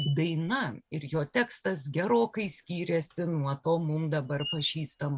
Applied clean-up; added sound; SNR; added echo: neural mask model RNNoise.